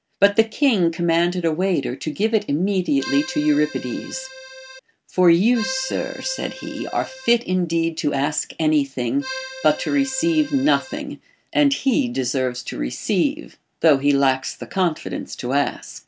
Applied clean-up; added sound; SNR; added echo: none; Accordion; 14 dB; none.